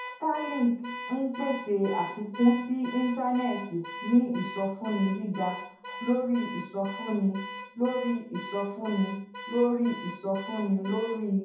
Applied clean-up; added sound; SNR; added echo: none; Alarm / Car; 12 dB; reverberation time 0.6 s.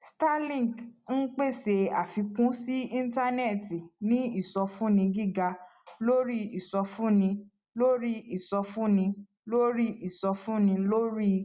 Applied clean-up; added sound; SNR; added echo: none; none; none; none.